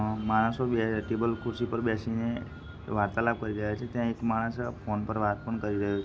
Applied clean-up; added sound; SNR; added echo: none; none; none; none.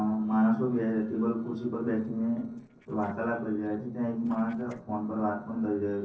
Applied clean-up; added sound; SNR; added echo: neural separator model SepFormer DNS4.